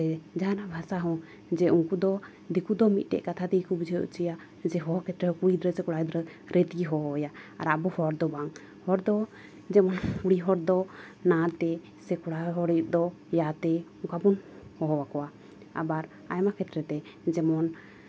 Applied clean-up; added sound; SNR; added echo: none; none; none; none.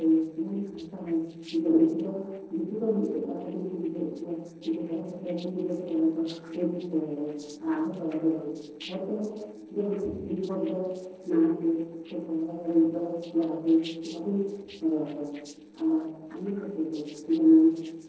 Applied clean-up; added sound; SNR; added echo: neural separator model SepFormer DNS4.